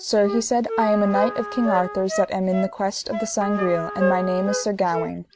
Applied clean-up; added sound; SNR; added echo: none; Trumpet + Wind instrument, woodwind instrument; 7 dB; none.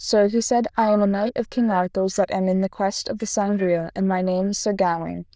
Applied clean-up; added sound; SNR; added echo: neural diffusion model UNIVERSE++.